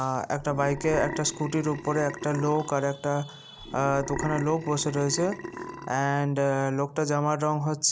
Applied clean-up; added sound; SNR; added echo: none; Burping, eructation; 11 dB; none.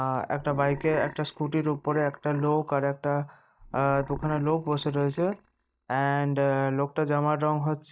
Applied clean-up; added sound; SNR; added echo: neural mask model DeepFilterNet 3.